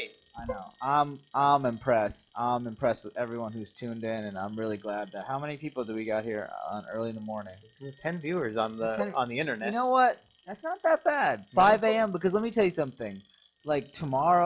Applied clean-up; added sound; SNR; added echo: classical method log-MMSE.